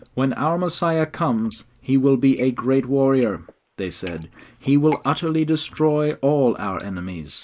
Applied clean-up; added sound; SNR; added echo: neural mask model Resemble Enhance denoiser.